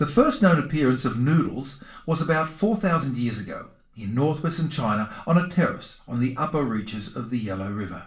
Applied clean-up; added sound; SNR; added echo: none; none; none; reverberation time 0.3 s.